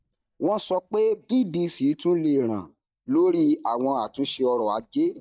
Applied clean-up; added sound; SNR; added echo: neural mask model DeepFilterNet 3.